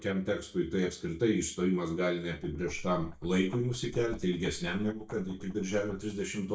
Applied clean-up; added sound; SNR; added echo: neural mask model DeepFilterNet 3.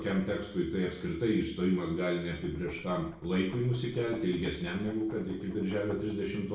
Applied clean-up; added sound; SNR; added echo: neural separator model SepFormer DNS4.